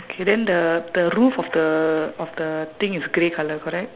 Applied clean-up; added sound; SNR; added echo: none; none; none; none.